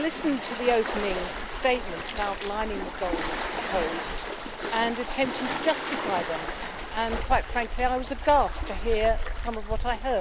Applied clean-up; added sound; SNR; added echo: none; Waves, surf; 3 dB; none.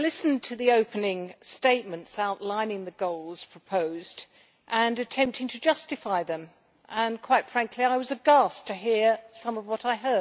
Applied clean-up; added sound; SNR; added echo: none; none; none; none.